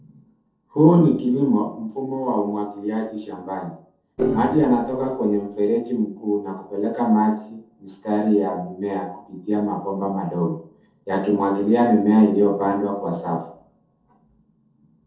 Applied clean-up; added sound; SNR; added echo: neural separator model SepFormer DNS4.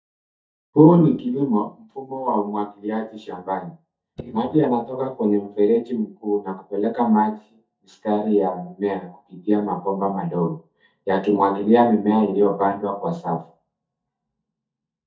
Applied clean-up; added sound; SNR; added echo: neural mask model DeepFilterNet 3.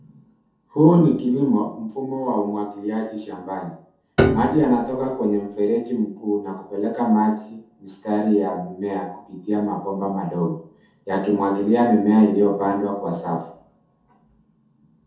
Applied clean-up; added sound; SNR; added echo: none; Piano; 2 dB; reverberation time 0.5 s.